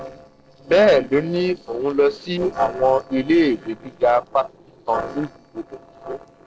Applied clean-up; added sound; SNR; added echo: neural separator model SepFormer DNS4.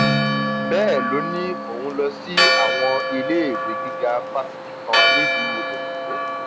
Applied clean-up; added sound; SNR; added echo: none; Church bell + Drum; -4 dB; none.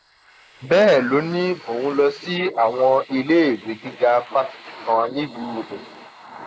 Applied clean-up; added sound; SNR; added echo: neural mask model Resemble Enhance denoiser.